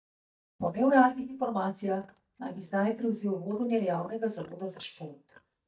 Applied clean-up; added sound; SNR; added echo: neural mask model DeepFilterNet 3.